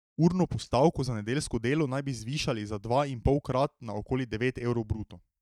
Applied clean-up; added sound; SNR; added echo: neural mask model DeepFilterNet 3.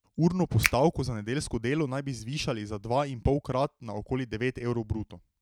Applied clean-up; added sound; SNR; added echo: none; Finger snapping; 1 dB; none.